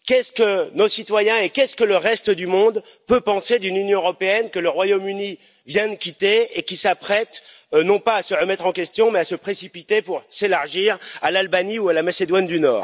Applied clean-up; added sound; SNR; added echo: none; none; none; none.